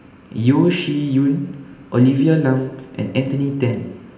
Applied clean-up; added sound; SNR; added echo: none; none; none; reverberation time 0.8 s.